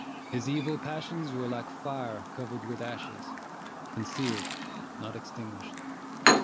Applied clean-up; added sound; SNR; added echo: none; Chirp, tweet; -3 dB; none.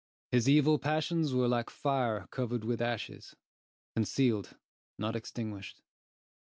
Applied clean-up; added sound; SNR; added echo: none; none; none; none.